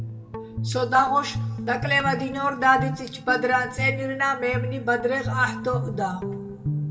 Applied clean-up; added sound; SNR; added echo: none; Guitar; 6 dB; reverberation time 1.1 s.